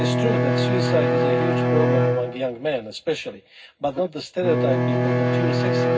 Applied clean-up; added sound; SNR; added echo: none; Bowed string instrument; -5 dB; reverberation time 0.4 s.